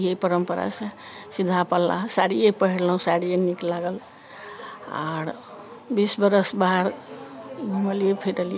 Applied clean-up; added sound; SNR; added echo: none; none; none; none.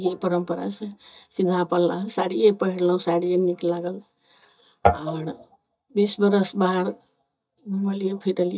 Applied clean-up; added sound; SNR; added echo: neural mask model DeepFilterNet 3.